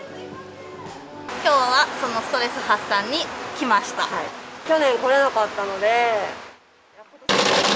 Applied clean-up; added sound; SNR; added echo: none; none; none; none.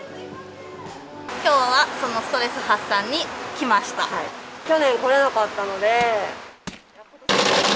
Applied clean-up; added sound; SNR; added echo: none; Crushing; 18 dB; none.